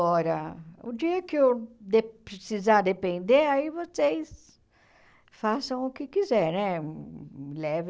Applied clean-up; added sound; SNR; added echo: none; none; none; none.